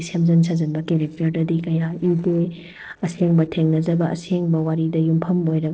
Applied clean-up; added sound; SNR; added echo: neural separator model SepFormer DNS4.